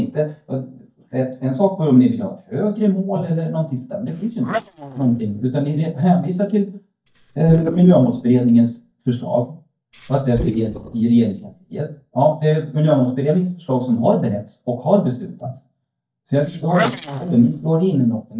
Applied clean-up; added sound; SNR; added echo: neural mask model DeepFilterNet 3.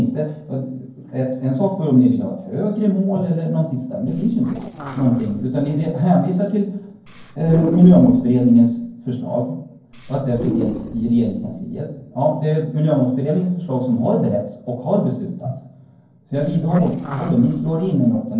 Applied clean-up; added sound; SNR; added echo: neural separator model SepFormer DNS4.